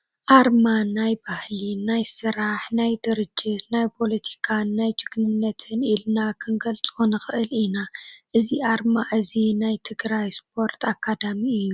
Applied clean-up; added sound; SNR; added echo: none; none; none; none.